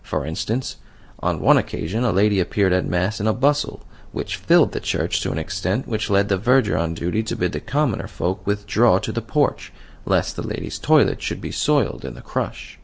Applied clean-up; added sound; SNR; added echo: none; none; none; none.